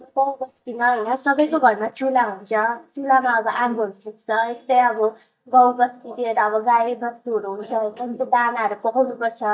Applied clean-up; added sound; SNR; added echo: neural mask model DeepFilterNet 3.